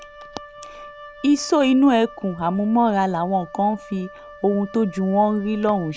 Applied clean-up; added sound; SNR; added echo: none; Wind instrument, woodwind instrument; 20 dB; none.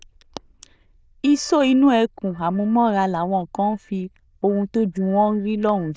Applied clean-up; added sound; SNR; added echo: neural diffusion model UNIVERSE++.